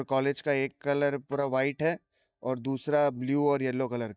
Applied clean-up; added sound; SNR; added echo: neural mask model DeepFilterNet 3.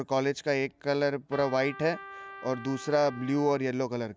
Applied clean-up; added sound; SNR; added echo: none; Trumpet; 17 dB; none.